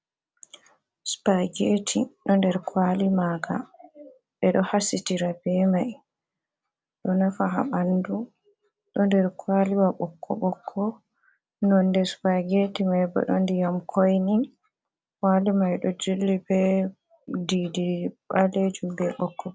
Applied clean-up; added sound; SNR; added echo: none; none; none; none.